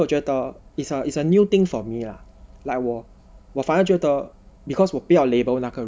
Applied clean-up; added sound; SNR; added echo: none; none; none; none.